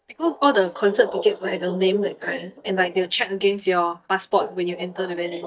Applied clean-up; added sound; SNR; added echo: neural mask model DeepFilterNet 3.